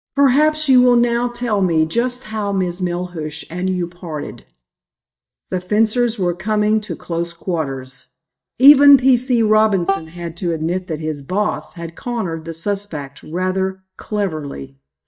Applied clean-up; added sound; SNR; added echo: neural mask model DeepFilterNet 3.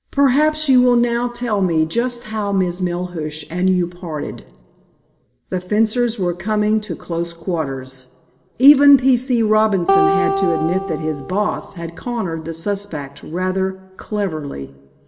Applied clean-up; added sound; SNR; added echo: none; Acoustic guitar; 3 dB; reverberation time 1.3 s.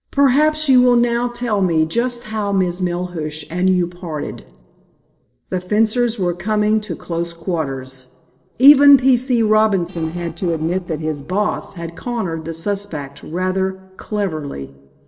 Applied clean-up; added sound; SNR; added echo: neural separator model SepFormer DNS4.